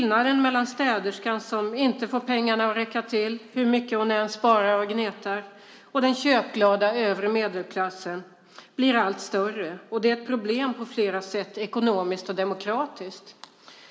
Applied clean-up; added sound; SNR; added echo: none; none; none; reverberation time 1.2 s.